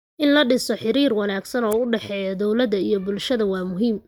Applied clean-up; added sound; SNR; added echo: neural mask model DeepFilterNet 3.